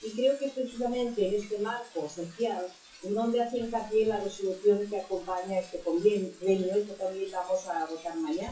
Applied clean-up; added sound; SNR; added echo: classical method WPE with log-MMSE.